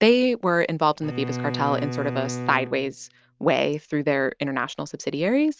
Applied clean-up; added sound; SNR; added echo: neural mask model RNNoise.